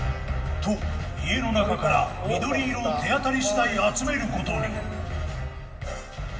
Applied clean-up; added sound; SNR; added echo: none; none; none; reverberation time 1.8 s.